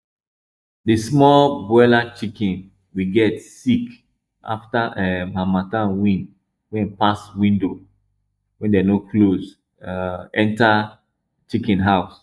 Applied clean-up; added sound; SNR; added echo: neural mask model DeepFilterNet 3.